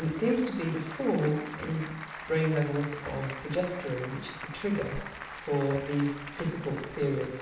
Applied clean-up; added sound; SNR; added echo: none; Applause; 11 dB; reverberation time 0.8 s.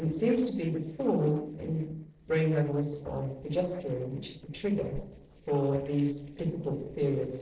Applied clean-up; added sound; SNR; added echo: neural separator model SepFormer DNS4.